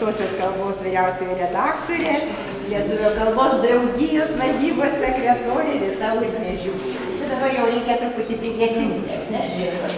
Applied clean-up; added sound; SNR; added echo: none; none; none; none.